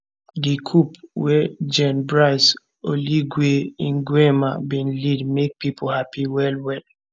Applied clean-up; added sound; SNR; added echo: none; none; none; none.